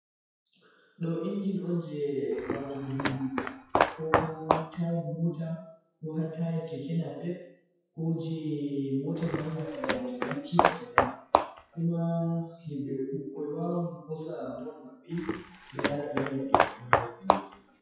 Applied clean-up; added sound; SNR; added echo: classical method WPE with log-MMSE.